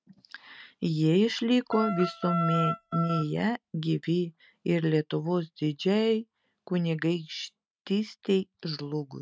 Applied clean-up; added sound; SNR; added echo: neural mask model RNNoise.